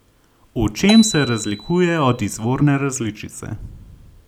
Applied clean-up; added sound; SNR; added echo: none; Marimba, xylophone; 12 dB; none.